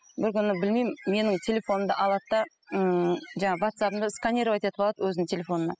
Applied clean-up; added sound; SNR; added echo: classical method spectral subtraction.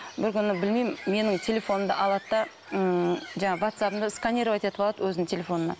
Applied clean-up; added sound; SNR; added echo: none; Bird; 18 dB; none.